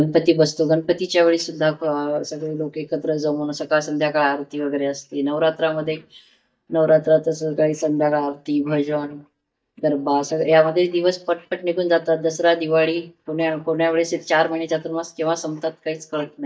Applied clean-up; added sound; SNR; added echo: neural mask model DeepFilterNet 3.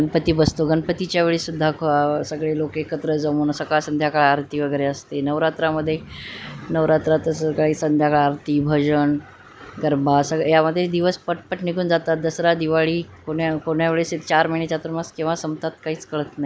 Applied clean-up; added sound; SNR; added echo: none; none; none; none.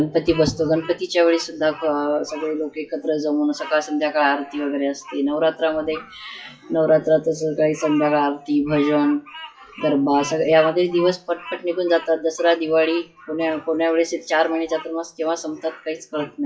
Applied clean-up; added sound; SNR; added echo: classical method WPE with log-MMSE.